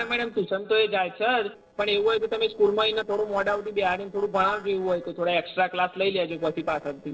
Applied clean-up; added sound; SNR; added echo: neural separator model SepFormer DNS4.